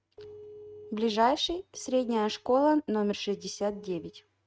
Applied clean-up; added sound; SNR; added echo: neural mask model RNNoise.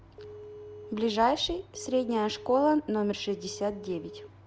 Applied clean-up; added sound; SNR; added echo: none; Telephone; 15 dB; none.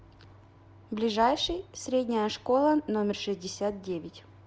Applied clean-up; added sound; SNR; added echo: none; none; none; none.